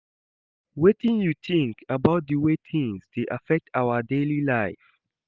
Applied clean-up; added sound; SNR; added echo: none; none; none; none.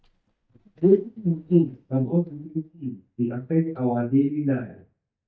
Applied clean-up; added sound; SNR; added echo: neural mask model DeepFilterNet 3.